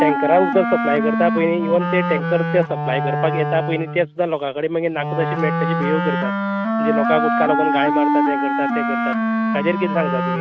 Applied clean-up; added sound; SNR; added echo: neural mask model RNNoise.